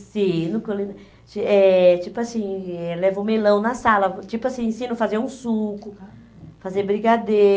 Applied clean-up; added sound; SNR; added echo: none; none; none; none.